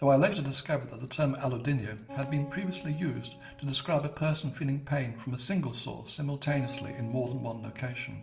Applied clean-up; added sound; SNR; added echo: none; Acoustic guitar; 18 dB; reverberation time 0.6 s.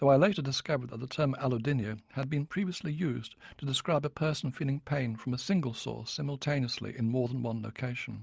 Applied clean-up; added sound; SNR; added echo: none; none; none; none.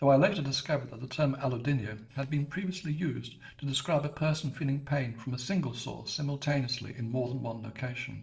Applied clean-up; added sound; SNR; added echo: neural separator model SepFormer DNS4.